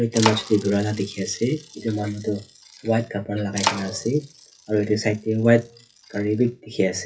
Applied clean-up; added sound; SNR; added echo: classical method WPE with log-MMSE.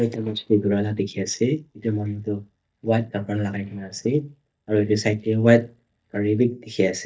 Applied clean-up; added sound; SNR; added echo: neural mask model DeepFilterNet 3.